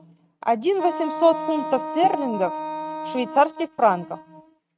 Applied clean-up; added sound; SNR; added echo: neural mask model RNNoise.